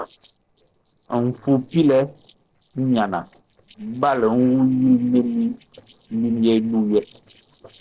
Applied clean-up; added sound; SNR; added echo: neural separator model SepFormer DNS4.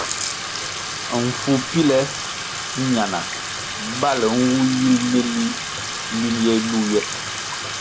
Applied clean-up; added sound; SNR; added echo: none; Bathtub (filling or washing); 5 dB; none.